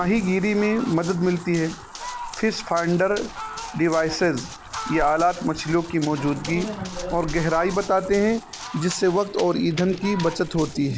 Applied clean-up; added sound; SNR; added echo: none; Fowl + Run; 13 dB; none.